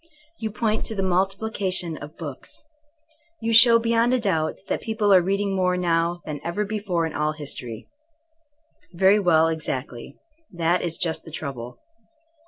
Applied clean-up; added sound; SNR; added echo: none; none; none; none.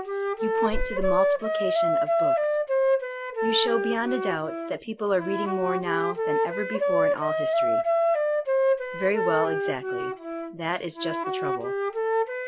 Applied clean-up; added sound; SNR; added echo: none; Wind instrument, woodwind instrument; -5 dB; none.